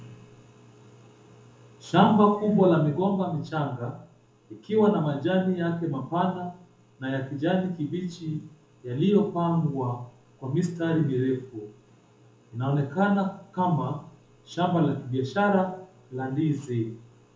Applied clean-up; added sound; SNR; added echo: none; none; none; reverberation time 0.6 s.